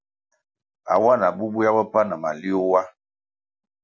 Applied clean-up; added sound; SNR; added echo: none; none; none; none.